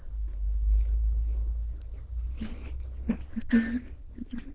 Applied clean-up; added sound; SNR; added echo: neural diffusion model UNIVERSE++.